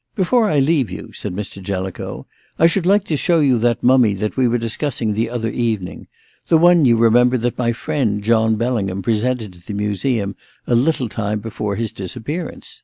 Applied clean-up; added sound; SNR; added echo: none; none; none; none.